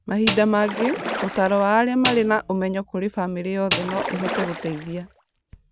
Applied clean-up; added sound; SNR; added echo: none; Splash, splatter + Snare drum; 6 dB; none.